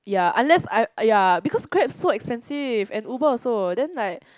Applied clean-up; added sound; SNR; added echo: none; none; none; none.